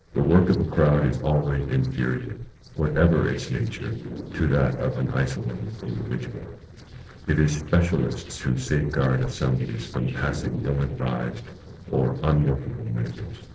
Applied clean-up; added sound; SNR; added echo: neural separator model SepFormer DNS4.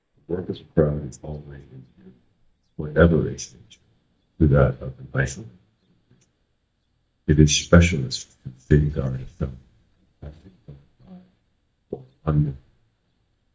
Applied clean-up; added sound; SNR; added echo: neural mask model DeepFilterNet 3.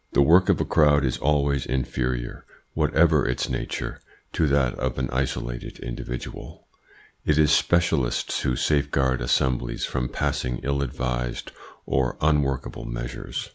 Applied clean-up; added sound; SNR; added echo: none; none; none; none.